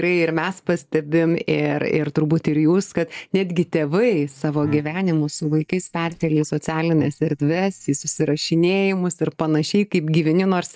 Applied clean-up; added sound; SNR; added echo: neural mask model DeepFilterNet 3.